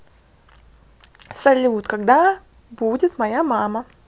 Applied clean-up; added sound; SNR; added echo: none; none; none; none.